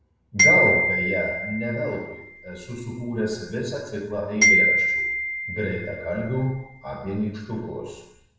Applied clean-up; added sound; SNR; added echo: none; Glockenspiel; -3 dB; reverberation time 0.8 s.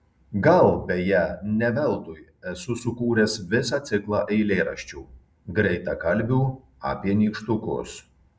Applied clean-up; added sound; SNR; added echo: none; none; none; none.